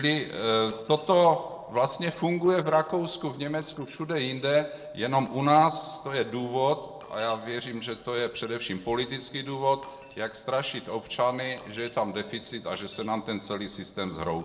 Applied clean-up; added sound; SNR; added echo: neural separator model SepFormer DNS4.